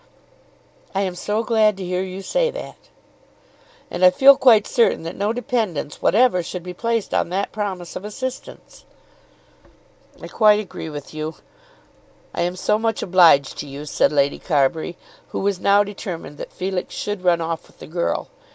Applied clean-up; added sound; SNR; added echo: none; none; none; none.